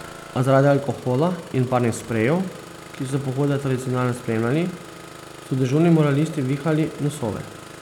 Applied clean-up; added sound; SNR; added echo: none; Engine starting; 18 dB; none.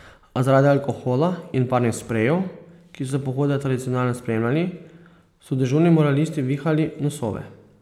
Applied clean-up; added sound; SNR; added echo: none; none; none; none.